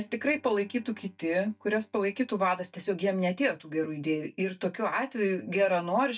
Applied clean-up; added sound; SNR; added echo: neural mask model DeepFilterNet 3.